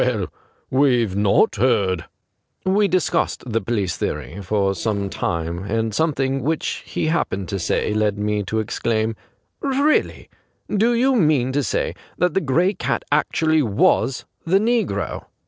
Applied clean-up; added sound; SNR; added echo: neural separator model SepFormer DNS4.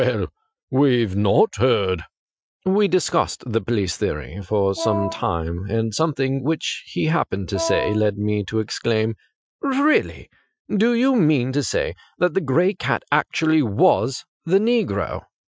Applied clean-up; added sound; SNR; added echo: classical method Wiener filter.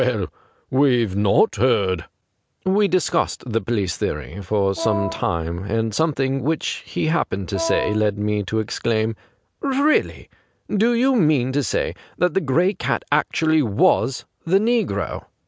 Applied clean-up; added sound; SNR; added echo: none; Wind instrument, woodwind instrument; 6 dB; none.